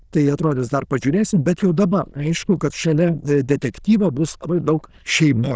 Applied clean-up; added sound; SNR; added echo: neural diffusion model UNIVERSE++.